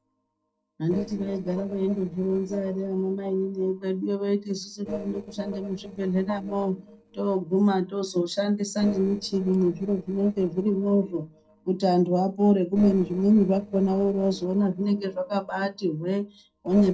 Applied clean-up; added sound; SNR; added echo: neural separator model SepFormer DNS4.